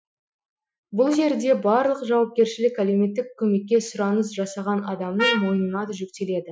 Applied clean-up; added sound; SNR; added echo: classical method Wiener filter.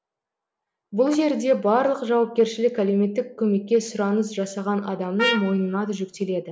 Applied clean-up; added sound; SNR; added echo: none; Trumpet; 7 dB; none.